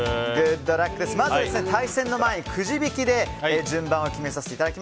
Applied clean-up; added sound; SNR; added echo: none; none; none; none.